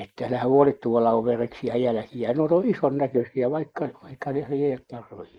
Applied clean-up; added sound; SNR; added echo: neural mask model Resemble Enhance denoiser.